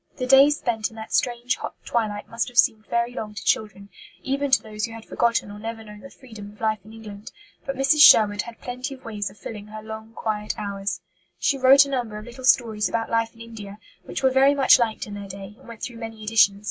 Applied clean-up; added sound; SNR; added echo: none; none; none; none.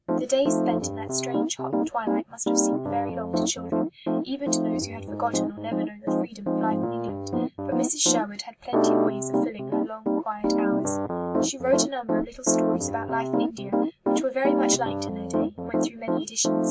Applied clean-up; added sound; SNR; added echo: none; Piano; -5 dB; none.